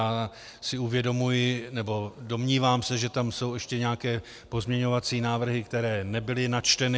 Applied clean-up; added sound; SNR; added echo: none; none; none; none.